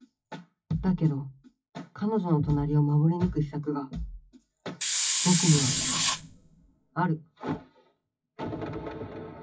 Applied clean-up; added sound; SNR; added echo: classical method WPE with log-MMSE.